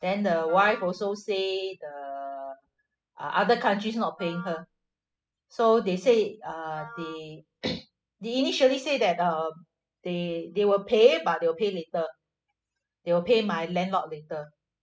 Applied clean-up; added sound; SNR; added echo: classical method spectral subtraction.